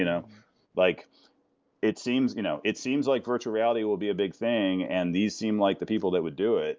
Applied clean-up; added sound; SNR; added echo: none; none; none; none.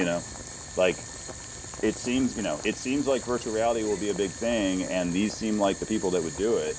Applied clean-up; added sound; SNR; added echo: none; Boiling; 11 dB; none.